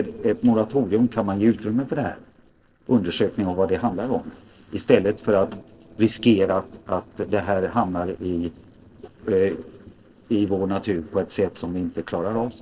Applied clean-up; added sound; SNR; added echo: neural separator model SepFormer DNS4.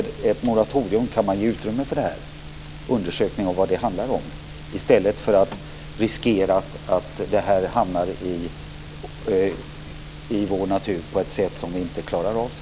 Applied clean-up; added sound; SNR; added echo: none; none; none; none.